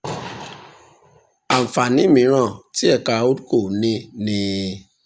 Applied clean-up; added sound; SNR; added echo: none; Snare drum; 11 dB; none.